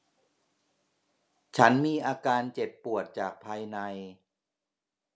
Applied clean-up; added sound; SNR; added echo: none; none; none; none.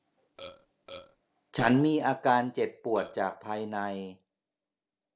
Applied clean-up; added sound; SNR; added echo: neural separator model SepFormer DNS4.